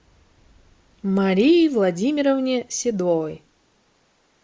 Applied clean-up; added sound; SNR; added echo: neural mask model Resemble Enhance denoiser.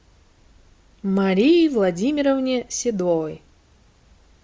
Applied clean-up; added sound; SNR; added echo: none; none; none; none.